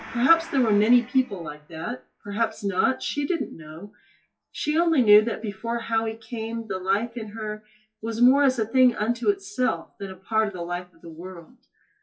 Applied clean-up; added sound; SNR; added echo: classical method WPE with log-MMSE.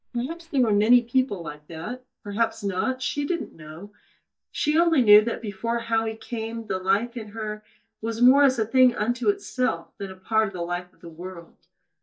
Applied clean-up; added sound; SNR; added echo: neural mask model DeepFilterNet 3.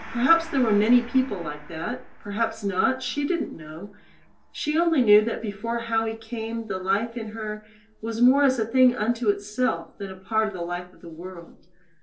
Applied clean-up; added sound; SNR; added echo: none; Gong; 19 dB; reverberation time 0.3 s.